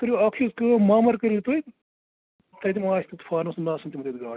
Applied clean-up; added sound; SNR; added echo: none; none; none; none.